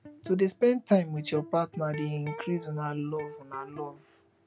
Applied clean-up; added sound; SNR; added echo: none; Electric guitar; 16 dB; none.